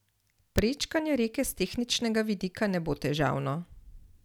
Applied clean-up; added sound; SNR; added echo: none; none; none; none.